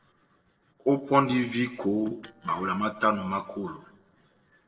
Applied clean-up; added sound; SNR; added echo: neural separator model SepFormer DNS4.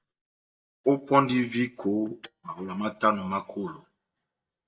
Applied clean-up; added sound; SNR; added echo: neural mask model DeepFilterNet 3.